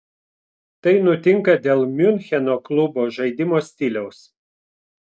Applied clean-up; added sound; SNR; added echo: none; none; none; none.